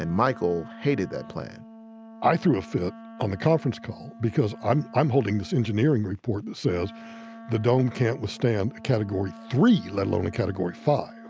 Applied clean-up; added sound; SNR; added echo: none; Wind instrument, woodwind instrument; 18 dB; none.